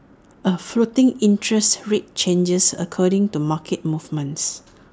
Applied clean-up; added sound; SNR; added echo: none; none; none; none.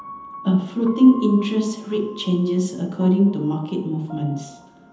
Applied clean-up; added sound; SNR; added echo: none; Piano; 20 dB; reverberation time 0.9 s.